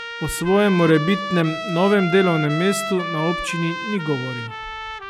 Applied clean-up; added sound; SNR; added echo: none; Trumpet; 8 dB; none.